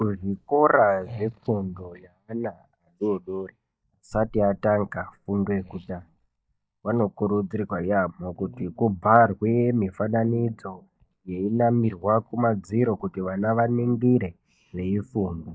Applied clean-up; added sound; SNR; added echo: neural mask model DeepFilterNet 3.